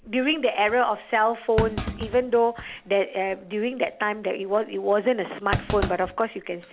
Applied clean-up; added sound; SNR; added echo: none; Thump, thud; 11 dB; none.